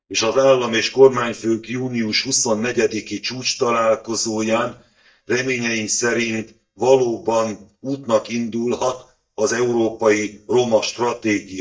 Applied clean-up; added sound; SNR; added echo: neural mask model DeepFilterNet 3.